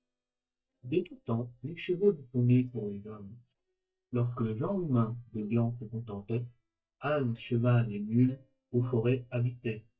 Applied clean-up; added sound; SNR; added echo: neural mask model DeepFilterNet 3.